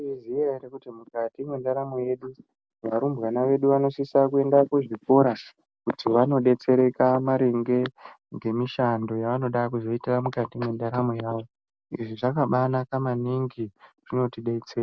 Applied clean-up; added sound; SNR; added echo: none; none; none; none.